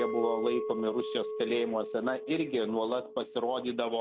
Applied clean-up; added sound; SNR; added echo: none; Chink, clink; 6 dB; none.